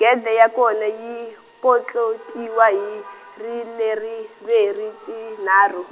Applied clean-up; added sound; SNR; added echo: none; none; none; none.